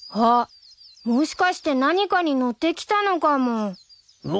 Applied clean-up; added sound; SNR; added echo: none; none; none; none.